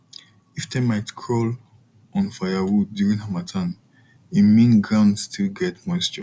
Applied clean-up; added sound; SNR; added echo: none; none; none; none.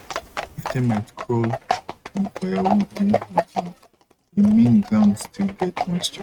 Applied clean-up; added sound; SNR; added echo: neural mask model RNNoise.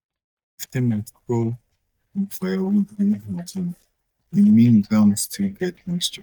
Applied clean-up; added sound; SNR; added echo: neural mask model DeepFilterNet 3.